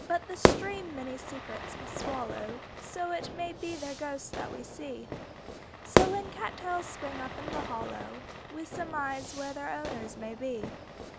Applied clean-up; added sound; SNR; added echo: none; Fire / Fireworks; -3 dB; none.